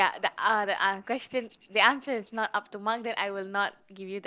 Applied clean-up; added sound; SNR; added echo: neural separator model SepFormer DNS4.